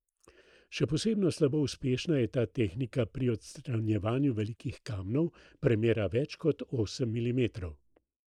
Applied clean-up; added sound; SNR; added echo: neural mask model Resemble Enhance denoiser.